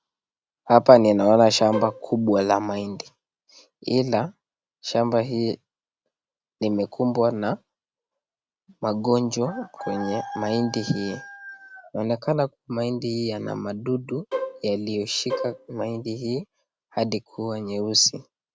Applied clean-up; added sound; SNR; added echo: none; Bowed string instrument; 8 dB; none.